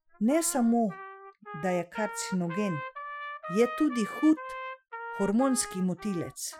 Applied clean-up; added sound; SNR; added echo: classical method Wiener filter.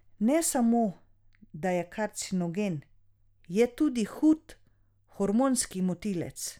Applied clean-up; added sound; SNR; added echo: none; none; none; none.